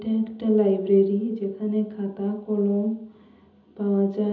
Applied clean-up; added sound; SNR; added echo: none; none; none; reverberation time 1.2 s.